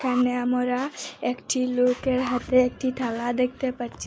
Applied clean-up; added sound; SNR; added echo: none; Alarm; 18 dB; none.